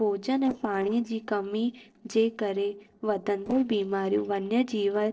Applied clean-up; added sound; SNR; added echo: neural separator model SepFormer DNS4.